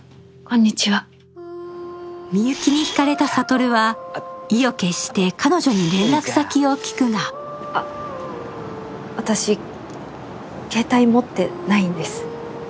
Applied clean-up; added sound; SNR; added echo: none; Camera; 10 dB; none.